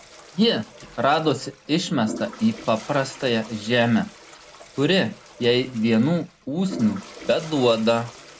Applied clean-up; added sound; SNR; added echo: none; Toilet flush; 18 dB; none.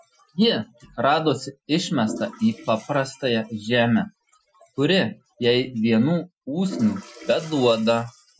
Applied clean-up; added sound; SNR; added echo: classical method Wiener filter.